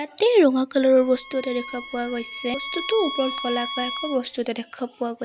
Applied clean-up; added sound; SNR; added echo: none; Bowed string instrument; 10 dB; none.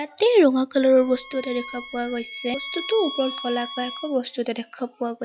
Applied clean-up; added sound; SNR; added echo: classical method log-MMSE.